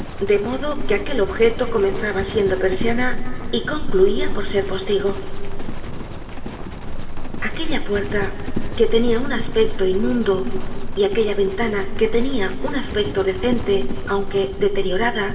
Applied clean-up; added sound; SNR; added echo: none; Livestock, farm animals, working animals; 0 dB; reverberation time 2.5 s.